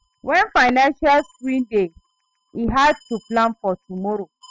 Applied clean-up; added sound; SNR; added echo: classical method spectral subtraction.